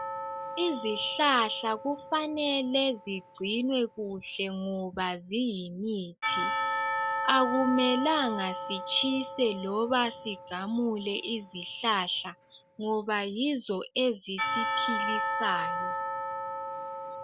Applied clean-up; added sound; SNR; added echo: none; Church bell / Percussion; 5 dB; none.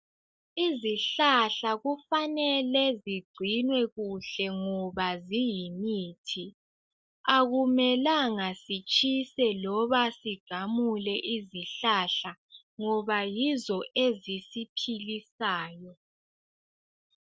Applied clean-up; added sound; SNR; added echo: none; none; none; none.